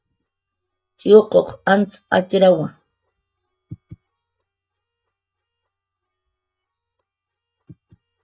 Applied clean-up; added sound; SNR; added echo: neural mask model DeepFilterNet 3.